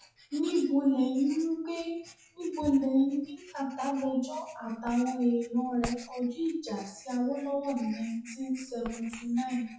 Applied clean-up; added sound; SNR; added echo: classical method WPE with log-MMSE.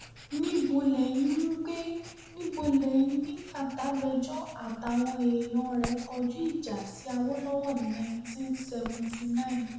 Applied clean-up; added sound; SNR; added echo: none; Writing; 17 dB; reverberation time 1.0 s.